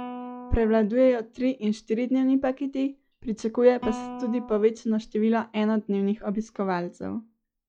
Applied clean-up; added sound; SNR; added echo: classical method log-MMSE.